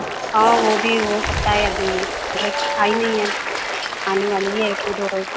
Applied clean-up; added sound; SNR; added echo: none; Toilet flush + Applause; 2 dB; none.